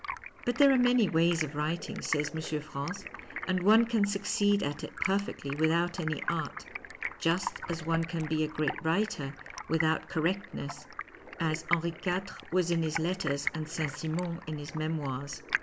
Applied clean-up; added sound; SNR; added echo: none; Stream; 9 dB; none.